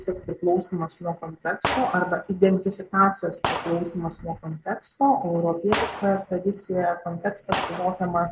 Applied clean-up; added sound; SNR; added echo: none; Gunshot, gunfire; 9 dB; none.